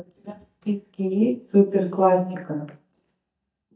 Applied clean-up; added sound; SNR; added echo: neural mask model DeepFilterNet 3.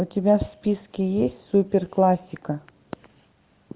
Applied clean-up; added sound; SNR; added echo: none; none; none; none.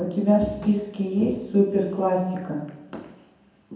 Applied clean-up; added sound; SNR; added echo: none; Snare drum; 20 dB; reverberation time 0.8 s.